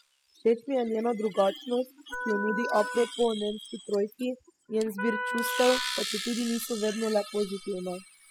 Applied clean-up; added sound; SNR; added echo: classical method spectral subtraction.